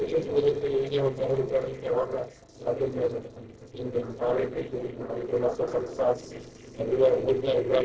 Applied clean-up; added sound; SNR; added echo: neural separator model SepFormer DNS4.